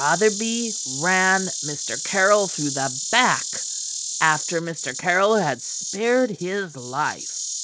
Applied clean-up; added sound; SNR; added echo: neural mask model RNNoise.